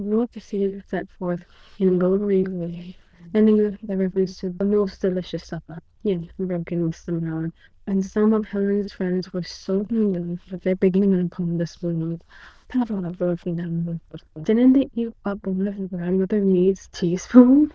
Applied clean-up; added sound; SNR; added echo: neural diffusion model UNIVERSE++.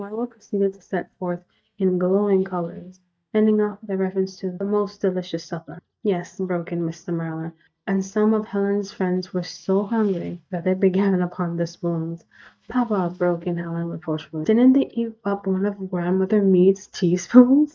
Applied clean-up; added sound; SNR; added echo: neural mask model DeepFilterNet 3.